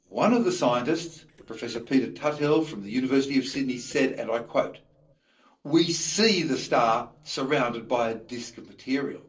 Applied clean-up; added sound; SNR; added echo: neural separator model SepFormer DNS4.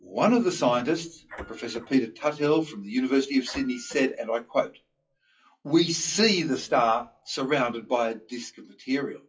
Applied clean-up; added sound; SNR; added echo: classical method WPE with log-MMSE.